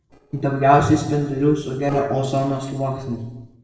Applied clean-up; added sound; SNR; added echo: neural separator model SepFormer DNS4.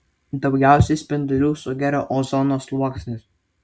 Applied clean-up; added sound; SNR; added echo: none; none; none; none.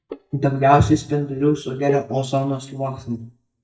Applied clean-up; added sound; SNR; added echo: neural mask model DeepFilterNet 3.